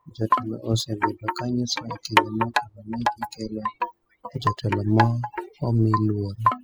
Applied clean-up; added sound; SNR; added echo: classical method spectral subtraction.